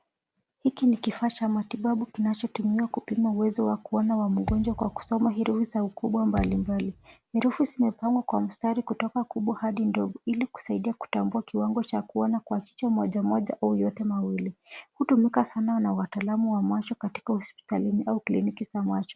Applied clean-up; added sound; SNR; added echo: none; Thump, thud; 11 dB; none.